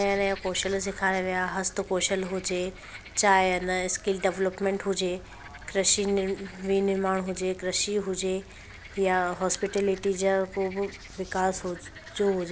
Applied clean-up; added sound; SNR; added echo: none; Frog; 17 dB; none.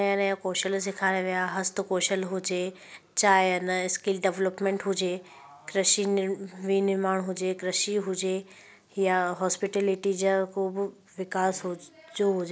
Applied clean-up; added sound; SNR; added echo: none; none; none; none.